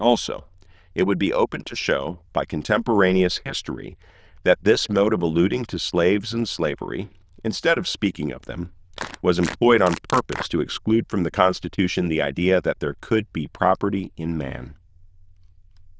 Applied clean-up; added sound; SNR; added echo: neural diffusion model UNIVERSE++.